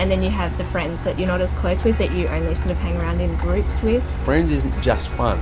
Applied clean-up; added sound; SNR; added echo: none; Truck; 0 dB; none.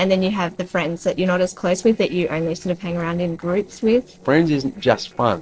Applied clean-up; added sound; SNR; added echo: neural separator model SepFormer DNS4.